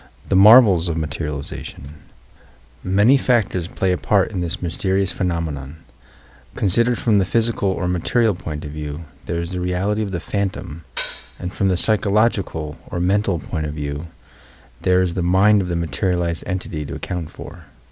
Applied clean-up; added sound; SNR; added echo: none; Hi-hat; 7 dB; none.